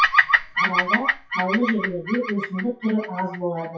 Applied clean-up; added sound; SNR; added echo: classical method WPE with log-MMSE.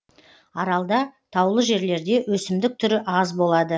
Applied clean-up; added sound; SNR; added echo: none; none; none; none.